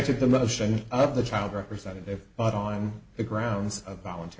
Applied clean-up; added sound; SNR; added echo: none; none; none; none.